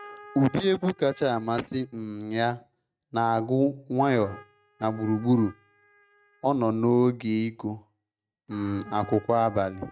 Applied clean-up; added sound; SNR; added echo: neural mask model RNNoise.